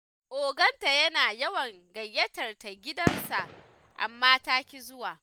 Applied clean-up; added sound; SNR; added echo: none; Gunshot, gunfire; 7 dB; none.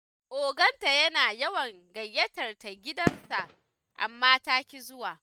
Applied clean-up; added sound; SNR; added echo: neural mask model RNNoise.